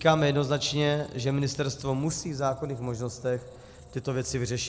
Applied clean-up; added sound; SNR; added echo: none; Squeak; 20 dB; none.